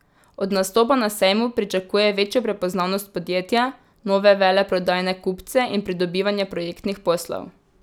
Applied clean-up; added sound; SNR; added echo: none; none; none; none.